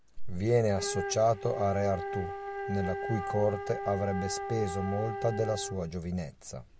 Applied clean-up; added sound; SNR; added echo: none; Wind instrument, woodwind instrument; 7 dB; none.